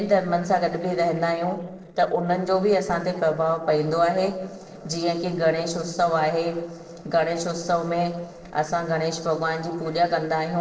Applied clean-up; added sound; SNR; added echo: neural separator model SepFormer DNS4.